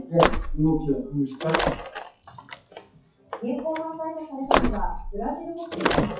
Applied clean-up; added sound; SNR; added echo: classical method WPE with log-MMSE.